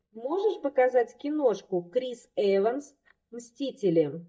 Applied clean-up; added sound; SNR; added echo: neural mask model DeepFilterNet 3.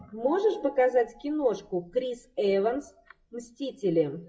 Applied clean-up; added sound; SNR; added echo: classical method WPE with log-MMSE.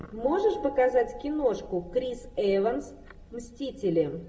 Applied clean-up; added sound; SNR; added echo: none; Piano; 18 dB; reverberation time 0.4 s.